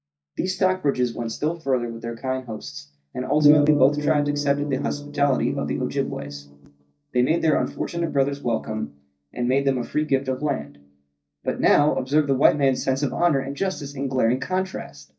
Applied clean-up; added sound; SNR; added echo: neural mask model DeepFilterNet 3.